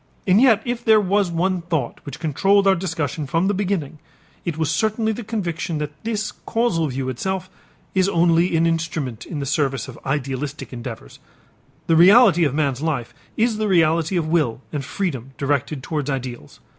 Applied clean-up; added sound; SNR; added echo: none; none; none; none.